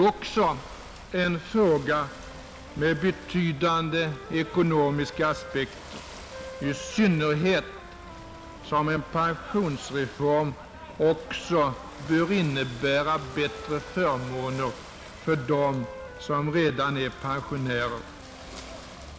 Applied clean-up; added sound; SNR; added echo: none; Wind instrument, woodwind instrument + Ocean / Boat, Water vehicle; 14 dB; none.